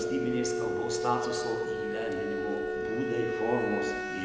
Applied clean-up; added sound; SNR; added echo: none; Telephone + Bowed string instrument; -1 dB; none.